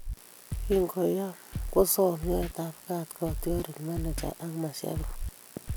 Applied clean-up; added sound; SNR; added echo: none; Scratching (performance technique); 6 dB; none.